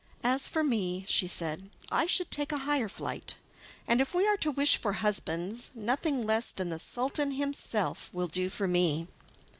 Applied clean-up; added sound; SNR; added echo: none; none; none; none.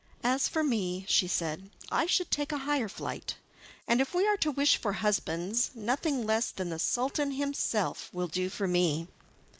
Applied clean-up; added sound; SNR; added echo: neural mask model Resemble Enhance denoiser.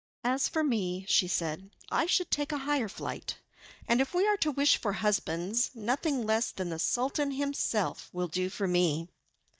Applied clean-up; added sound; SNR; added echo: neural mask model DeepFilterNet 3.